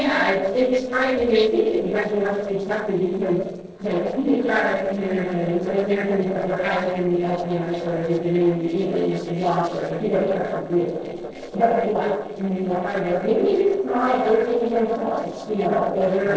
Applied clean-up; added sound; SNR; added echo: neural separator model SepFormer DNS4.